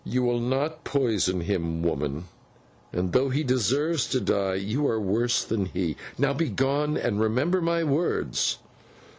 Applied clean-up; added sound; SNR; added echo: none; none; none; none.